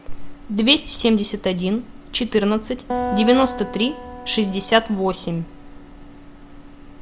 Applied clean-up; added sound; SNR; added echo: none; Acoustic guitar; 9 dB; none.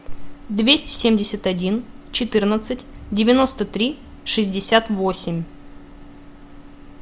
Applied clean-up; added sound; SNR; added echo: none; none; none; none.